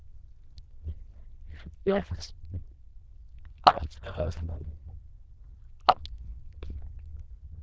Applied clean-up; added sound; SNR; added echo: neural diffusion model UNIVERSE++.